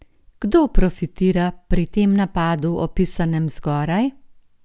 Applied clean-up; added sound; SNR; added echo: none; none; none; none.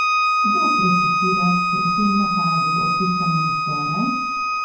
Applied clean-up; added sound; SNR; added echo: none; Bowed string instrument; -5 dB; reverberation time 0.9 s.